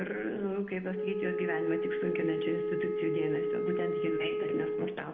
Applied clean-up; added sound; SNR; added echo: none; Wind instrument, woodwind instrument; -1 dB; reverberation time 0.7 s.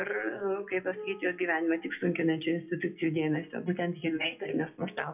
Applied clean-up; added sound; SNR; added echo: classical method WPE with log-MMSE.